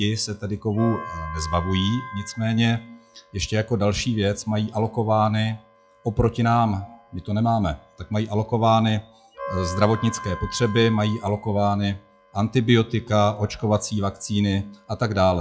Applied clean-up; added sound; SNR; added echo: classical method log-MMSE.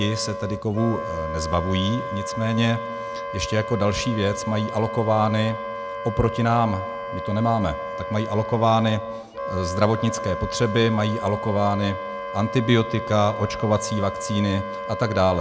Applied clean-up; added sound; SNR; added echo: none; Wind instrument, woodwind instrument; 7 dB; none.